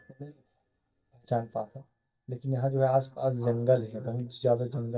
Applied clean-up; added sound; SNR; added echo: neural mask model DeepFilterNet 3.